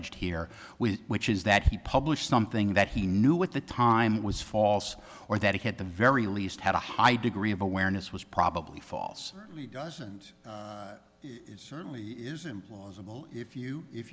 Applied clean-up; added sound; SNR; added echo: none; none; none; none.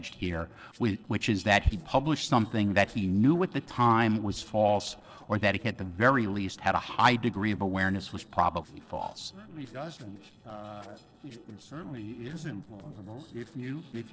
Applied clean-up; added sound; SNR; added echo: neural separator model SepFormer DNS4.